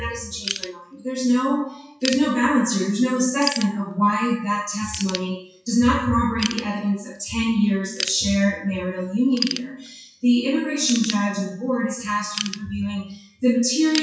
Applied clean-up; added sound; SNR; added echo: classical method WPE with log-MMSE.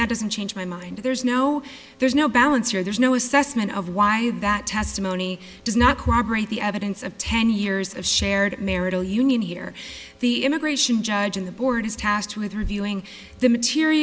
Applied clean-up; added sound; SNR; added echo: none; none; none; none.